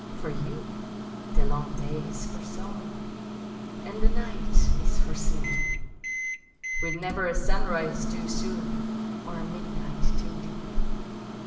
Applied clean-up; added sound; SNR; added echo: none; Microwave oven; 9 dB; reverberation time 0.8 s.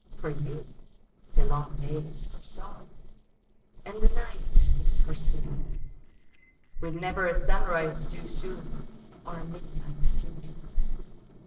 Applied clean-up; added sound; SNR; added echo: neural separator model SepFormer DNS4.